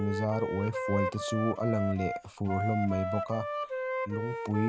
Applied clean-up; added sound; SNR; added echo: none; Wind instrument, woodwind instrument; 3 dB; none.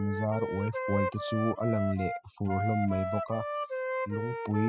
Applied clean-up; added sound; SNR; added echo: classical method spectral subtraction.